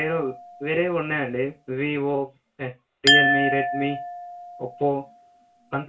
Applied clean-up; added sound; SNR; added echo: none; Glass; 0 dB; reverberation time 0.2 s.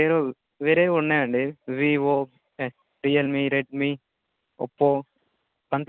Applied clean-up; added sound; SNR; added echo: none; none; none; none.